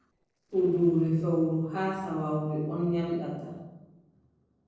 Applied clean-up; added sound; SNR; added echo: neural separator model SepFormer DNS4.